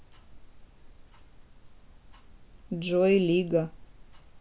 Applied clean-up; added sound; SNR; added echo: none; none; none; none.